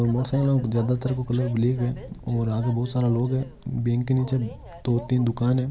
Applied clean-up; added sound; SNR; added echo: none; Train; 20 dB; none.